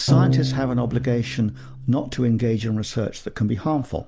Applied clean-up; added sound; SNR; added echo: none; Bowed string instrument; 3 dB; none.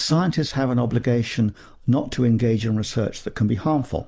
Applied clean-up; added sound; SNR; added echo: neural mask model Resemble Enhance denoiser.